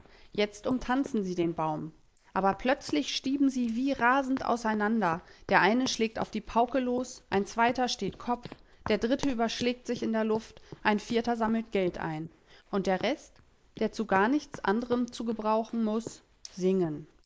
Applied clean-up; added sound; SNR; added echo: neural mask model Resemble Enhance denoiser.